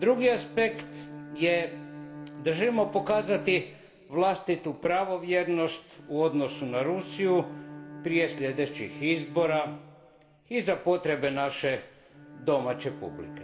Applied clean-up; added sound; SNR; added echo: none; Bowed string instrument; 15 dB; reverberation time 2.8 s.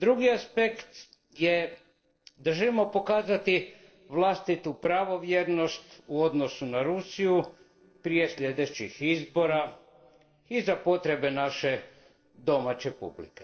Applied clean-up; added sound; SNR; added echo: neural separator model SepFormer DNS4.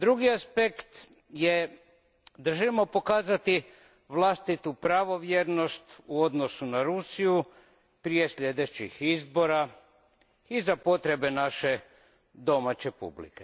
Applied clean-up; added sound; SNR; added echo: none; none; none; none.